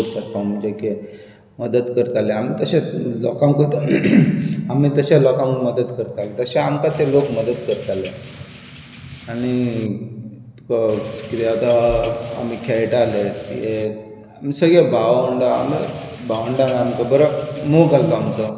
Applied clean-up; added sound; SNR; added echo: none; Drip / Rain; 19 dB; none.